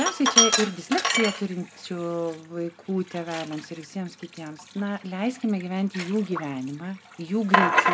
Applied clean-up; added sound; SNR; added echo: none; Sink (filling or washing); 0 dB; none.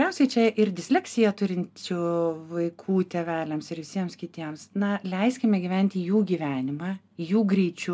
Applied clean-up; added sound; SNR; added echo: none; none; none; none.